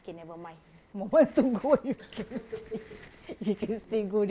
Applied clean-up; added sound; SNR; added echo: none; none; none; none.